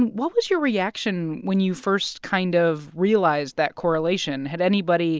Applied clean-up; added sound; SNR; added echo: none; none; none; none.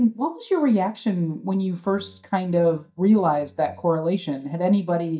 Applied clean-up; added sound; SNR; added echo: neural mask model DeepFilterNet 3.